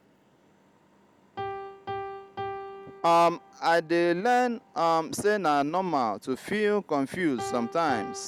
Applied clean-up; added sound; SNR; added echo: none; Piano; 14 dB; none.